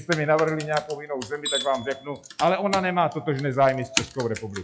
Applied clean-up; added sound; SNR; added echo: classical method log-MMSE.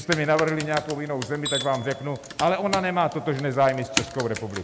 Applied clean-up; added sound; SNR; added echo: none; Computer keyboard + Tools; 9 dB; none.